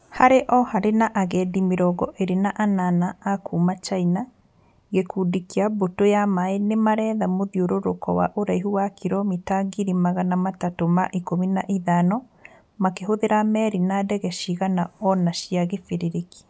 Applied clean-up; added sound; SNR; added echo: none; none; none; none.